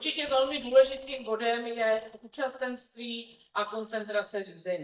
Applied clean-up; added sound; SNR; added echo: neural mask model DeepFilterNet 3.